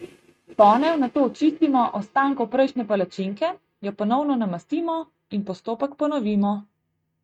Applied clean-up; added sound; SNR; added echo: neural mask model RNNoise.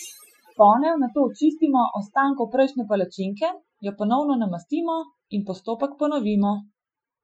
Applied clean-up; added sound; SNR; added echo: classical method Wiener filter.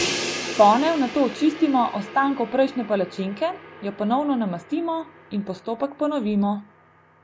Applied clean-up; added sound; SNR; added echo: none; Crash cymbal; 11 dB; none.